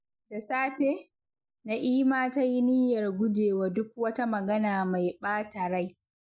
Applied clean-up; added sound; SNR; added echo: neural mask model Resemble Enhance denoiser.